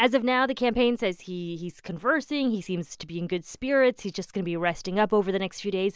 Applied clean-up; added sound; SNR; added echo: none; none; none; none.